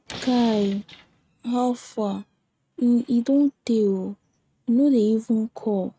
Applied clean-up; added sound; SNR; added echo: neural mask model RNNoise.